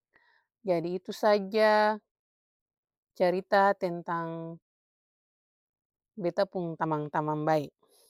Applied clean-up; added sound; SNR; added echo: neural mask model Resemble Enhance denoiser.